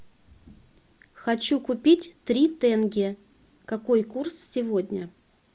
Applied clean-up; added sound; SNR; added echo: none; none; none; none.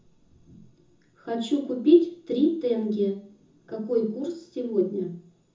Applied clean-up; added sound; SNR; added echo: none; none; none; reverberation time 0.5 s.